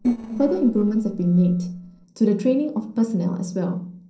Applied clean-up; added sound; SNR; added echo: neural separator model SepFormer DNS4.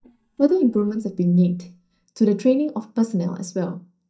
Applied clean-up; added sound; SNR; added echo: neural mask model DeepFilterNet 3.